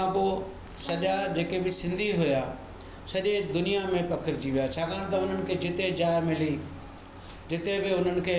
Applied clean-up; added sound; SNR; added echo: none; Acoustic guitar; 18 dB; none.